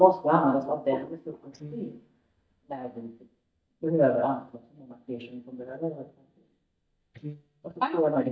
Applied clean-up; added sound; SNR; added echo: neural mask model DeepFilterNet 3.